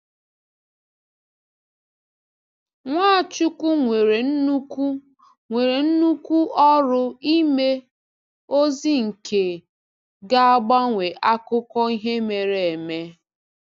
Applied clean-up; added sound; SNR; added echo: none; none; none; none.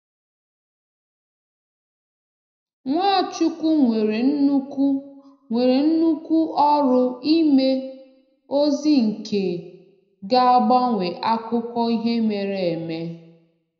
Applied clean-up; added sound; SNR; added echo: none; none; none; reverberation time 0.7 s.